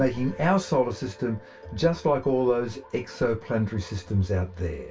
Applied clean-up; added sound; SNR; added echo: none; none; none; reverberation time 0.2 s.